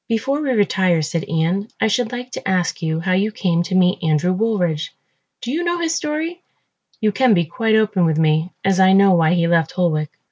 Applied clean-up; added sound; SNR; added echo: none; none; none; none.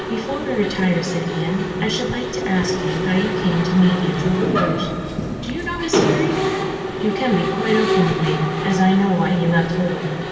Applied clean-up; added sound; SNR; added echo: none; Mechanisms; 2 dB; reverberation time 2.6 s.